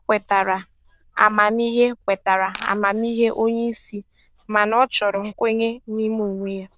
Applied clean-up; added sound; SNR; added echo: neural diffusion model UNIVERSE++.